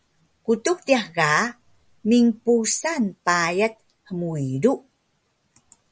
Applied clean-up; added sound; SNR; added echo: none; none; none; none.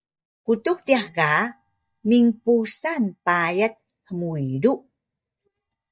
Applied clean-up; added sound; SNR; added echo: neural mask model DeepFilterNet 3.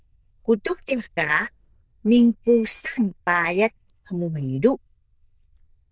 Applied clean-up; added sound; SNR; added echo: neural diffusion model UNIVERSE++.